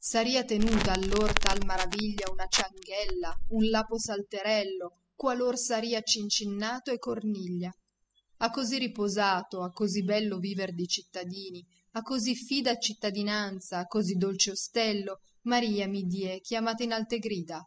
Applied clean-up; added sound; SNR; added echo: classical method spectral subtraction.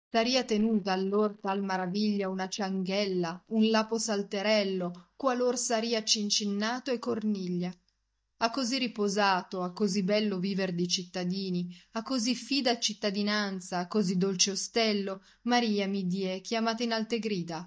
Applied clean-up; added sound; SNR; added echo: neural mask model DeepFilterNet 3.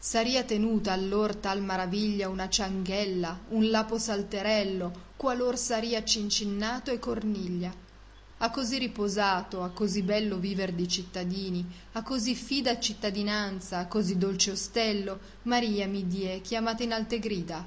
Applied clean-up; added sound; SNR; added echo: none; none; none; none.